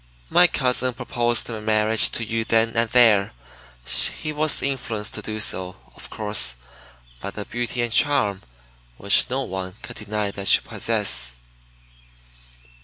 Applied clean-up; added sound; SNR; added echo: none; none; none; none.